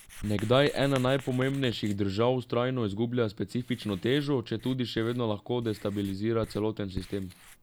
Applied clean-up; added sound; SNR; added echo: none; Writing; 18 dB; none.